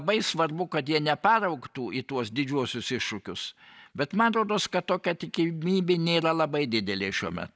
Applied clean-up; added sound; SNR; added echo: none; none; none; none.